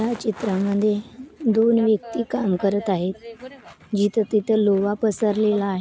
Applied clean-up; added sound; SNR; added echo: none; none; none; none.